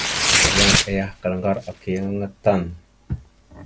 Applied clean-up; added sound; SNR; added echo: none; Tearing; -2 dB; none.